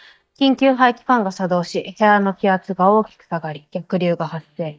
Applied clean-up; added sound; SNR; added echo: neural mask model DeepFilterNet 3.